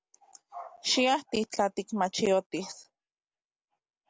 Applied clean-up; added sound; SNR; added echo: none; none; none; none.